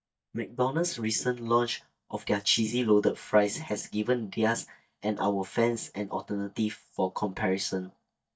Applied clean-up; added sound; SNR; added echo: neural mask model DeepFilterNet 3.